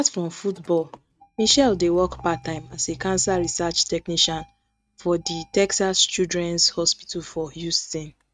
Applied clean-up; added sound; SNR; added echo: neural mask model RNNoise.